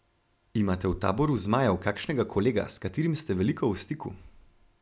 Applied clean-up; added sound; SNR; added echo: none; none; none; none.